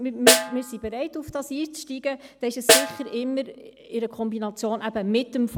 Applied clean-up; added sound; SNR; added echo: none; Snare drum; -2 dB; none.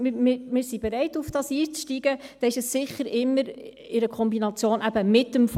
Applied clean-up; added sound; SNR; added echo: none; none; none; none.